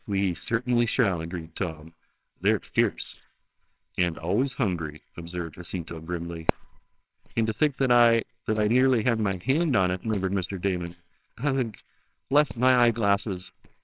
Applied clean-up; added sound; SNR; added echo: neural separator model SepFormer WHAMR!.